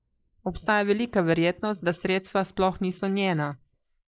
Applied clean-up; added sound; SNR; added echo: neural mask model Resemble Enhance denoiser.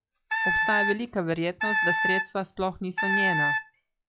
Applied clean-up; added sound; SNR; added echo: classical method log-MMSE.